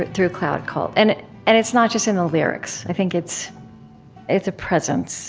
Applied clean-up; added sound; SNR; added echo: none; none; none; none.